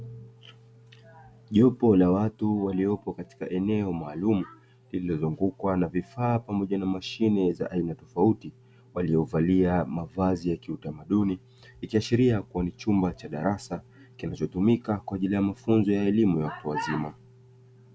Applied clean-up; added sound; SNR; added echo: none; none; none; none.